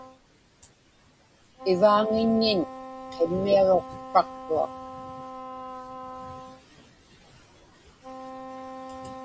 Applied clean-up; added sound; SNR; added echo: none; Wind instrument, woodwind instrument; 13 dB; none.